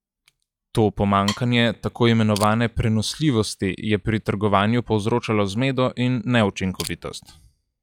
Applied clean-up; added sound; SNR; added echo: classical method log-MMSE.